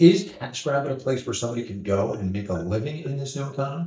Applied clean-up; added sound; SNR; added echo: neural mask model DeepFilterNet 3.